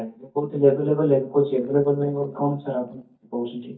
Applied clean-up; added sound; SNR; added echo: neural mask model DeepFilterNet 3.